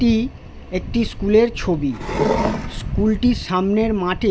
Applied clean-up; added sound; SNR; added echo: none; Wood; 4 dB; none.